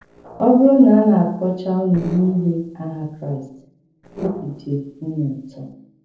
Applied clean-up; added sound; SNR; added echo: neural separator model SepFormer DNS4.